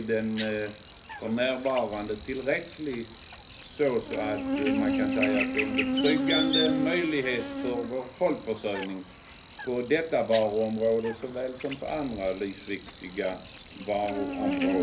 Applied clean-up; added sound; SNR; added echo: none; Buzz; 2 dB; reverberation time 0.3 s.